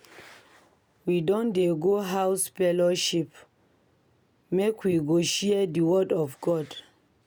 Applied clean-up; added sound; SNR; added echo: none; none; none; none.